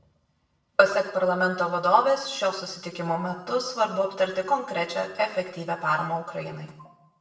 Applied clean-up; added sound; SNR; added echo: none; none; none; reverberation time 0.7 s.